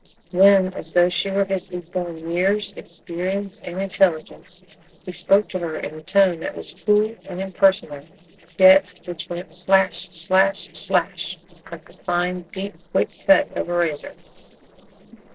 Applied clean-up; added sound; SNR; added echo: neural separator model SepFormer DNS4.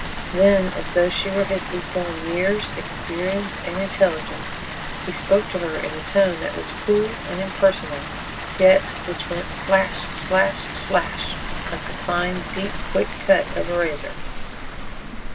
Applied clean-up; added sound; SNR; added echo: none; Water; 6 dB; reverberation time 0.4 s.